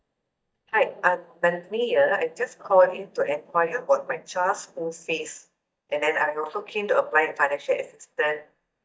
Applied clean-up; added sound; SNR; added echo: neural mask model DeepFilterNet 3.